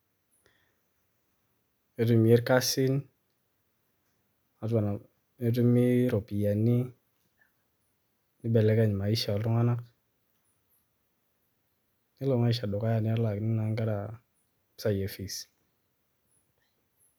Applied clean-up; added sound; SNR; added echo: none; none; none; none.